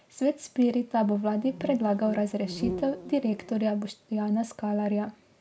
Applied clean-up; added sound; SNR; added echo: none; Insect; 11 dB; none.